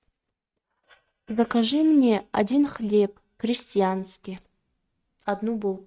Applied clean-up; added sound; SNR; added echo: neural mask model RNNoise.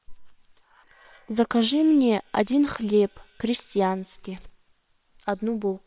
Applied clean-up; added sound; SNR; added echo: neural separator model SepFormer WHAM!.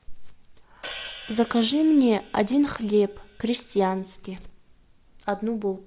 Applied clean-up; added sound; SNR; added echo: none; Hi-hat; 18 dB; none.